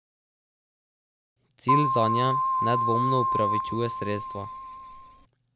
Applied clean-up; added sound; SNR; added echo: none; Keyboard (musical); -4 dB; none.